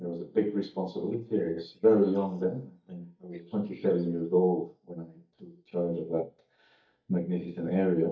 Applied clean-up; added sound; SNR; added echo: neural mask model DeepFilterNet 3.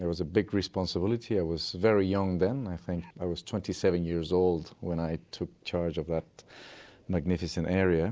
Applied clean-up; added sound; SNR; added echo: none; none; none; none.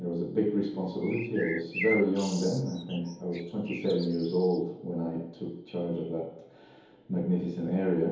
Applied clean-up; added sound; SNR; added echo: none; Bird; 10 dB; reverberation time 2.2 s.